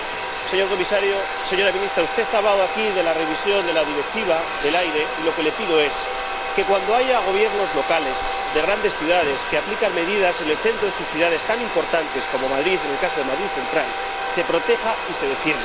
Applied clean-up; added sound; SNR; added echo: none; Domestic sounds, home sounds; 4 dB; none.